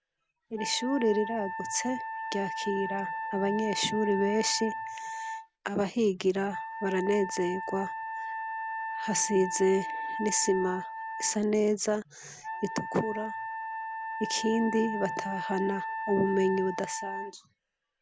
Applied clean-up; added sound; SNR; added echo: none; Wind instrument, woodwind instrument; 6 dB; none.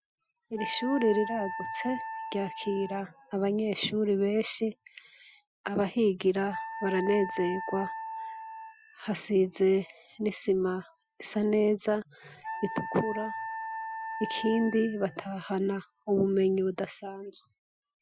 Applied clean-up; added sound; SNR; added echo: classical method Wiener filter.